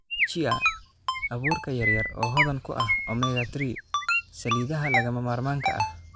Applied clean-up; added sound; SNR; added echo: none; Chirp, tweet + Ringtone; -1 dB; none.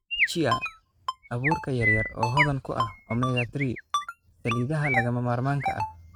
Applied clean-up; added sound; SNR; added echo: neural mask model RNNoise.